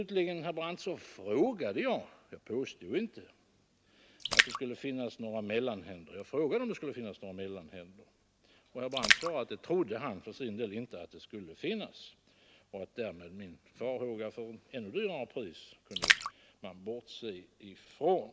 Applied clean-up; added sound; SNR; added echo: none; Splash, splatter; -3 dB; none.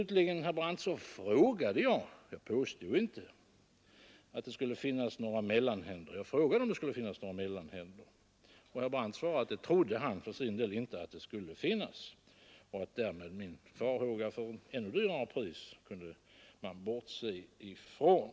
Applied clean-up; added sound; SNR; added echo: none; none; none; none.